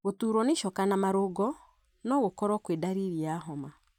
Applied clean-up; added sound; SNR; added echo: none; none; none; none.